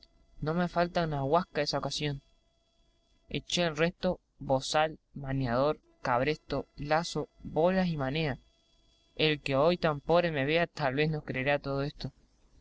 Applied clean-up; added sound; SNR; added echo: neural separator model SepFormer DNS4.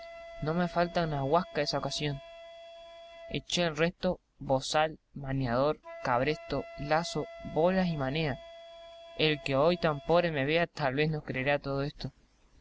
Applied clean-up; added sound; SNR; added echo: none; Wind instrument, woodwind instrument; 18 dB; none.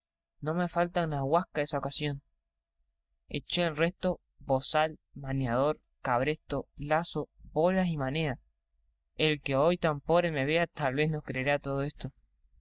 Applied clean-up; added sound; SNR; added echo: neural mask model DeepFilterNet 3.